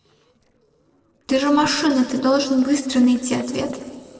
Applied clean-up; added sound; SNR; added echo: neural separator model SepFormer DNS4.